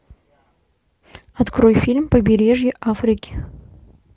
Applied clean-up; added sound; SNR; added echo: none; none; none; none.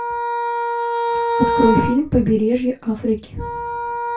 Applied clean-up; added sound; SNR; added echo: none; Wind instrument, woodwind instrument; 2 dB; reverberation time 0.2 s.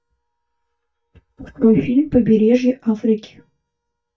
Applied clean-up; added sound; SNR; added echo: neural mask model DeepFilterNet 3.